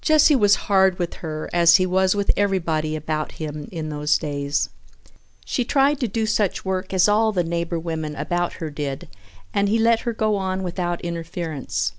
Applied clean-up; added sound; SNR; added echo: none; none; none; none.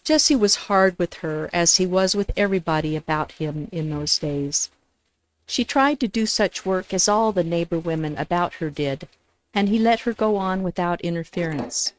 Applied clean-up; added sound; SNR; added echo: neural mask model RNNoise.